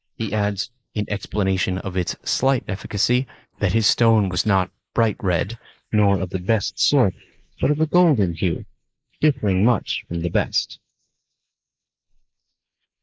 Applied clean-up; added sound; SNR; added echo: neural mask model Resemble Enhance denoiser.